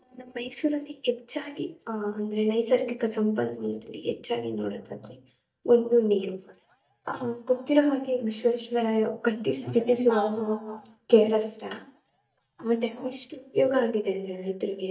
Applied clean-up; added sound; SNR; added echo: neural mask model DeepFilterNet 3.